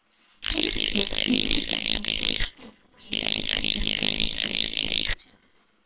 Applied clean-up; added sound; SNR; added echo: neural separator model SepFormer WHAMR!.